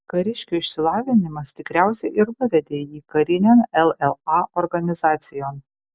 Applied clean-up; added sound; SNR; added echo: none; none; none; none.